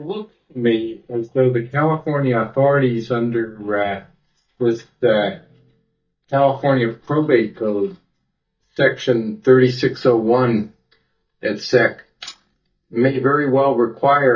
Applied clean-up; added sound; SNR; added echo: neural mask model DeepFilterNet 3.